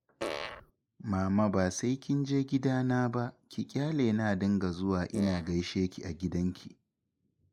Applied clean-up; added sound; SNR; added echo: neural mask model Resemble Enhance denoiser.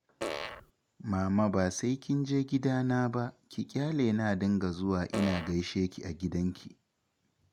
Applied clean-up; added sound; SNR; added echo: none; Fart; 6 dB; none.